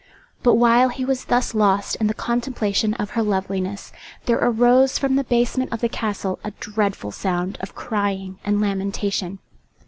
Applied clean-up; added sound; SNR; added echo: none; none; none; none.